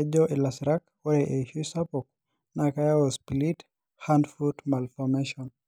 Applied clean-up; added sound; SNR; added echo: none; none; none; none.